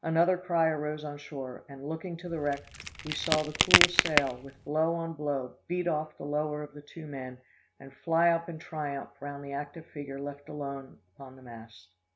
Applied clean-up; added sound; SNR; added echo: none; Crack; -4 dB; none.